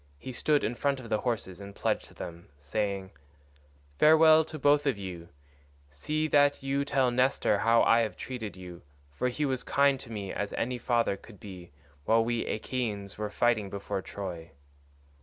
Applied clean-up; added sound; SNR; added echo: none; none; none; none.